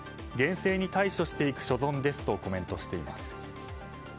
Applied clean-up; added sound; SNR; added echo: none; none; none; none.